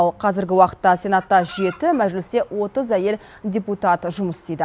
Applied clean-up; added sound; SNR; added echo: none; Chicken, rooster; 19 dB; none.